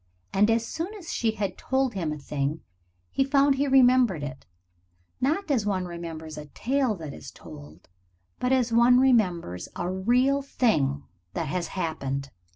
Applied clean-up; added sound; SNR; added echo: none; none; none; none.